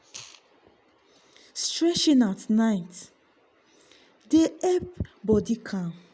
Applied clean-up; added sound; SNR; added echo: none; none; none; none.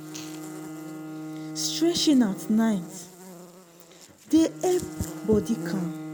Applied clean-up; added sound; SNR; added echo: none; Buzz + Bowed string instrument; 11 dB; none.